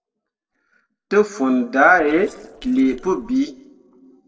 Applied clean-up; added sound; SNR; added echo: neural separator model SepFormer DNS4.